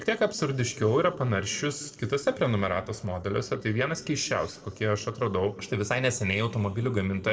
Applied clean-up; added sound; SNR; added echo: neural separator model SepFormer DNS4.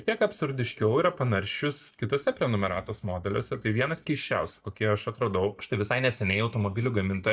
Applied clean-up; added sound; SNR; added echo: neural mask model DeepFilterNet 3.